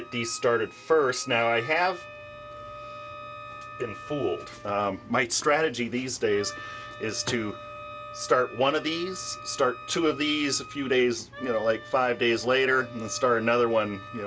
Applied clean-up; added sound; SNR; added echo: none; Wind instrument, woodwind instrument + Wind instrument, woodwind instrument; 15 dB; none.